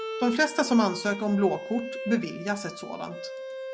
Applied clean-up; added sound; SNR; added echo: none; Bowed string instrument; 10 dB; none.